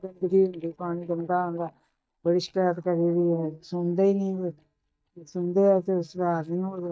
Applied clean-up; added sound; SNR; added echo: neural mask model DeepFilterNet 3.